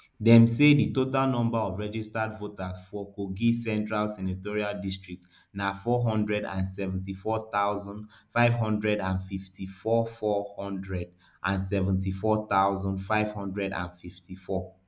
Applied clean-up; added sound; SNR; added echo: none; none; none; none.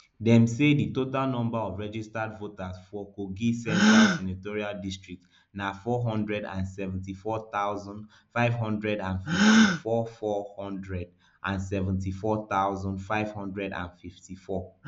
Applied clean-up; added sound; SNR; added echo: none; Gasp; 2 dB; none.